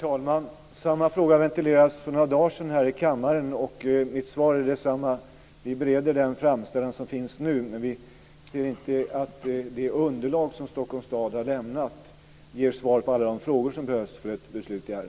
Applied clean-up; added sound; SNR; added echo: none; none; none; none.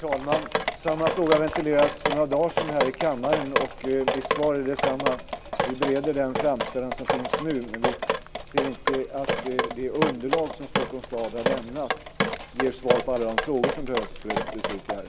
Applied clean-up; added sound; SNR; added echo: none; Drip; 1 dB; none.